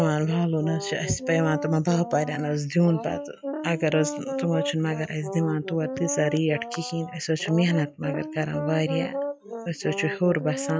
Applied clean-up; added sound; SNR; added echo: classical method log-MMSE.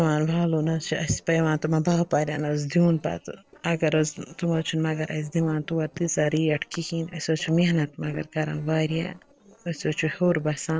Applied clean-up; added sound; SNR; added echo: neural separator model SepFormer DNS4.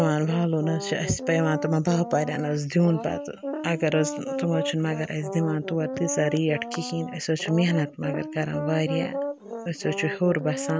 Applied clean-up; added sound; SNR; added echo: none; Brass instrument; 8 dB; none.